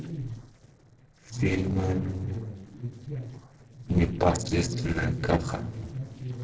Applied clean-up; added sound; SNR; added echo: neural separator model SepFormer DNS4.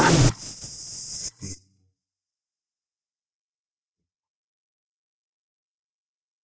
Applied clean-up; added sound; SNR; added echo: neural mask model DeepFilterNet 3.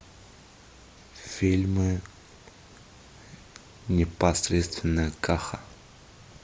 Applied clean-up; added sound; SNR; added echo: none; none; none; none.